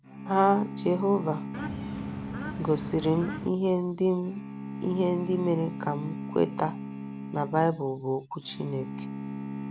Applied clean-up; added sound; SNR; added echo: none; Bird / Fowl + Bowed string instrument; 8 dB; none.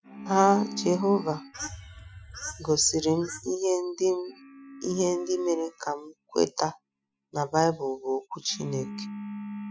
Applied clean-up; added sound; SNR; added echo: classical method Wiener filter.